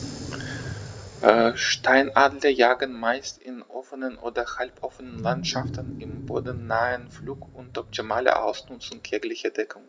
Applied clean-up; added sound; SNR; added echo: none; Wild animals; 13 dB; none.